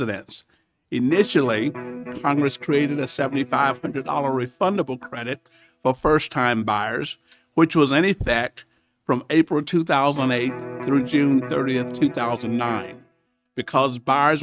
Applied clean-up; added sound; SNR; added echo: neural mask model RNNoise.